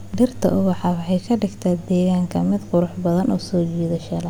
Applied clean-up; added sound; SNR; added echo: none; none; none; none.